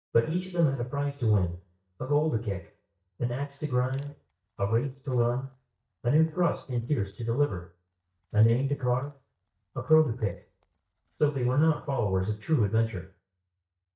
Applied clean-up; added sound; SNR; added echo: neural mask model DeepFilterNet 3.